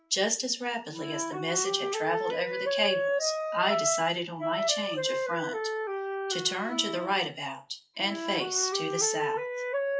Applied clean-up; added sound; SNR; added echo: classical method WPE with log-MMSE.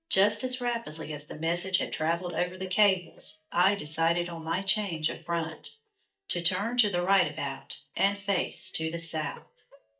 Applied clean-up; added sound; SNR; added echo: neural mask model DeepFilterNet 3.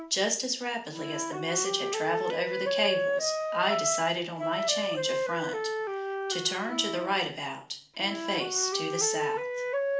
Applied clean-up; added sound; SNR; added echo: none; Wind instrument, woodwind instrument; 1 dB; reverberation time 0.4 s.